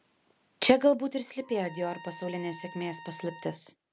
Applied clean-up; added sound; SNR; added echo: none; Trumpet; 19 dB; none.